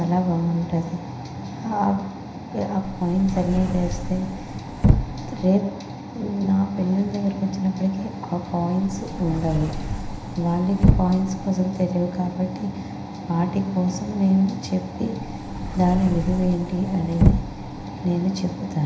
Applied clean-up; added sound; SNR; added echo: none; Sliding door / Slam / Wood; 1 dB; reverberation time 0.9 s.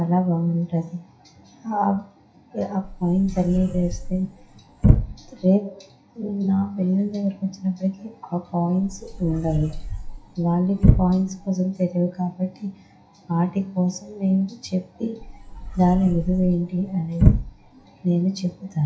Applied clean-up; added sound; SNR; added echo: classical method WPE with log-MMSE.